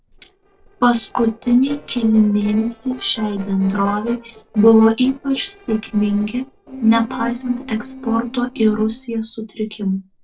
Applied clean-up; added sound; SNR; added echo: neural separator model SepFormer DNS4.